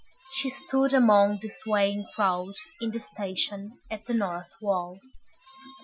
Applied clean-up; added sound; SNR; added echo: classical method Wiener filter.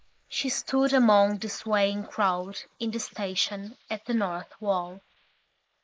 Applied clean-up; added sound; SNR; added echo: neural mask model Resemble Enhance denoiser.